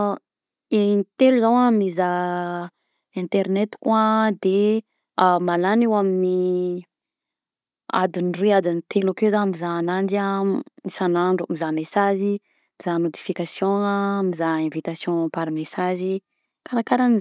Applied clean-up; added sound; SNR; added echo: none; none; none; none.